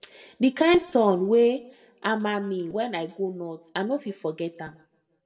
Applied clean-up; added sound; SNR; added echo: none; none; none; reverberation time 0.6 s.